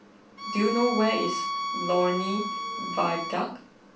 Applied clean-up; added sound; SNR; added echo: none; Bowed string instrument; 4 dB; reverberation time 0.3 s.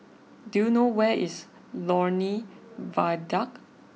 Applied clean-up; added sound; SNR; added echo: none; none; none; none.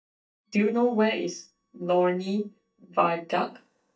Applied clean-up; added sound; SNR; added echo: neural mask model DeepFilterNet 3.